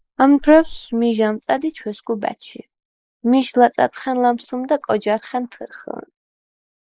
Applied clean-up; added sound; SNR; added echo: neural mask model Resemble Enhance denoiser.